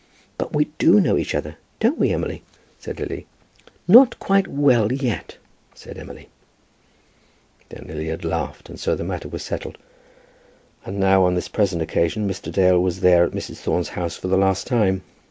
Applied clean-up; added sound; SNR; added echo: none; none; none; none.